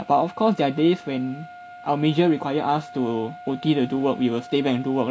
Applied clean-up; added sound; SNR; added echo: none; Trumpet; 19 dB; none.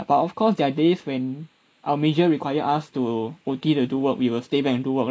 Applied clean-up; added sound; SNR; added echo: neural mask model Resemble Enhance denoiser.